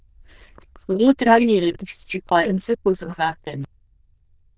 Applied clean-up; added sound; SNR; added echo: neural diffusion model UNIVERSE++.